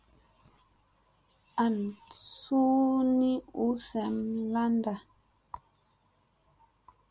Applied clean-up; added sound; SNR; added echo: none; none; none; none.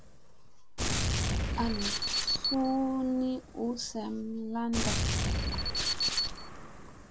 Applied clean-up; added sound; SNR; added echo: none; Alarm + Gunshot, gunfire; -2 dB; none.